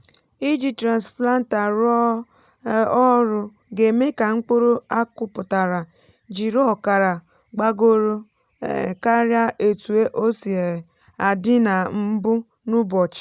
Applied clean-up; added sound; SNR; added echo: none; none; none; none.